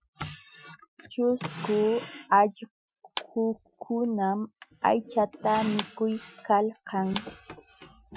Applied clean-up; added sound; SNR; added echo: classical method Wiener filter.